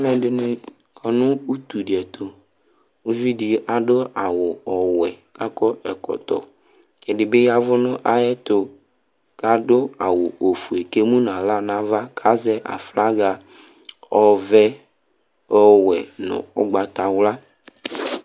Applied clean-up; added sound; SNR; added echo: none; none; none; none.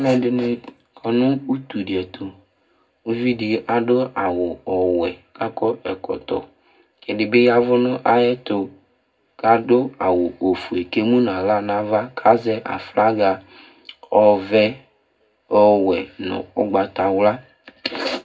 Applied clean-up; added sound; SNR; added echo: none; none; none; reverberation time 0.3 s.